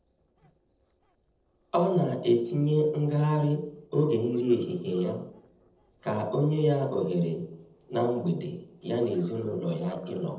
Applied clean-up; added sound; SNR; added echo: neural separator model SepFormer DNS4.